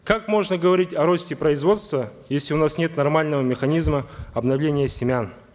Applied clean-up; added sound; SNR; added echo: none; none; none; none.